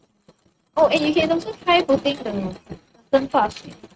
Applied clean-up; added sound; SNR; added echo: neural mask model RNNoise.